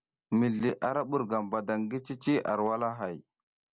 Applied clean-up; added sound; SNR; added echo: none; none; none; none.